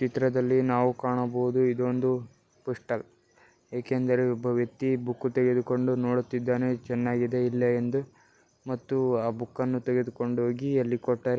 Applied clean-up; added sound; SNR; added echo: none; none; none; none.